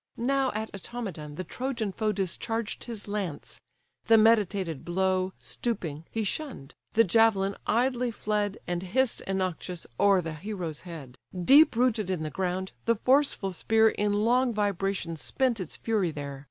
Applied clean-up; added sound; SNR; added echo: none; none; none; none.